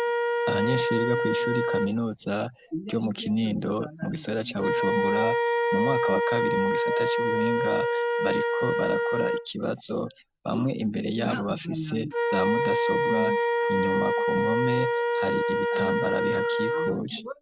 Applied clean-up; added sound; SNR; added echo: none; Wind instrument, woodwind instrument; -3 dB; none.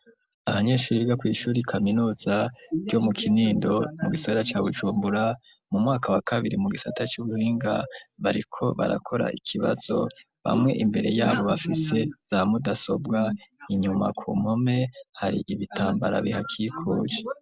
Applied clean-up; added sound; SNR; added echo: none; none; none; none.